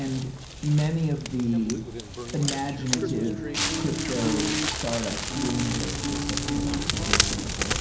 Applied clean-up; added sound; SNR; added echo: none; Crackle; 0 dB; reverberation time 0.6 s.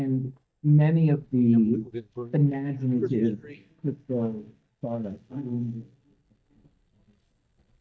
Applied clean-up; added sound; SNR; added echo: neural mask model DeepFilterNet 3.